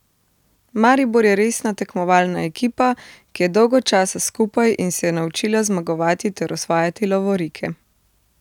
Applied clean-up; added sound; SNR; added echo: none; none; none; none.